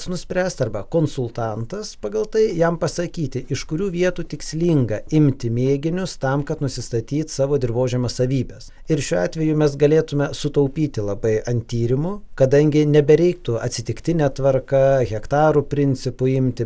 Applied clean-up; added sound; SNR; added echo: none; none; none; none.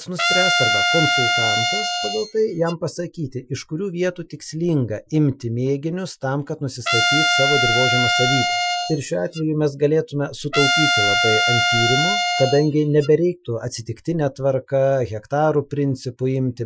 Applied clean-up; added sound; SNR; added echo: classical method Wiener filter.